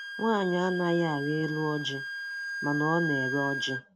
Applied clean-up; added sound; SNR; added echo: none; Wind instrument, woodwind instrument; 5 dB; none.